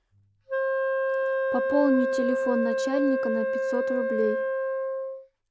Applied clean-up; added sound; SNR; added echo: none; Wind instrument, woodwind instrument; -2 dB; none.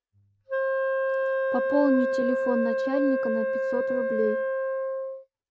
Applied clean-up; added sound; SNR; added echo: neural mask model RNNoise.